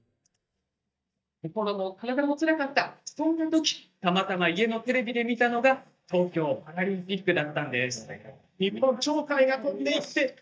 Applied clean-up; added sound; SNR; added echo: neural mask model DeepFilterNet 3.